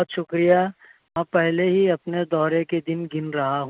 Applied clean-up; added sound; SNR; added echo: none; none; none; none.